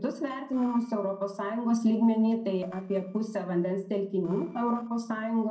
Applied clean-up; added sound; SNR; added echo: neural separator model SepFormer DNS4.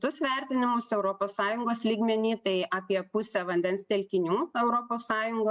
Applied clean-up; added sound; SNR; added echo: none; none; none; none.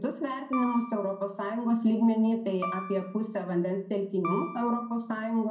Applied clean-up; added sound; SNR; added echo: none; Piano; 12 dB; reverberation time 0.6 s.